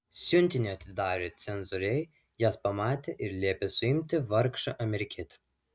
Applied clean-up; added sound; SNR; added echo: none; none; none; none.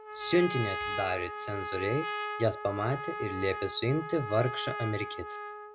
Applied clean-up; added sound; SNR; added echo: none; Trumpet; 6 dB; none.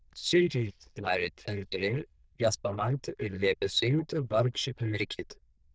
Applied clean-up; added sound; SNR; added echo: neural diffusion model UNIVERSE++.